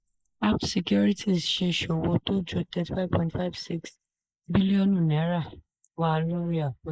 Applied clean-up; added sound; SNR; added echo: neural mask model Resemble Enhance denoiser.